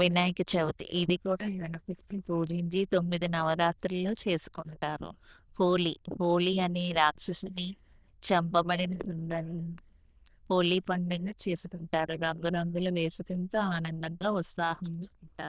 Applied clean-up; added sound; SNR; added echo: neural diffusion model UNIVERSE++.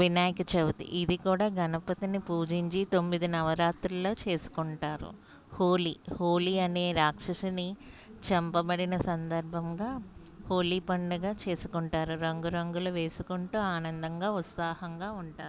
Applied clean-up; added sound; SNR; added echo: none; none; none; none.